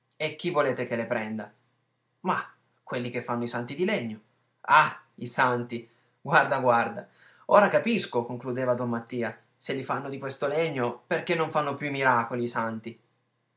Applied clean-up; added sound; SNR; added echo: none; none; none; none.